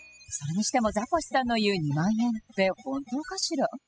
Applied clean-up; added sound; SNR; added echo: classical method spectral subtraction.